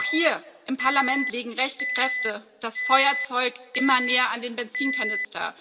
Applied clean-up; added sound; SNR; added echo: none; Alarm; 4 dB; reverberation time 0.3 s.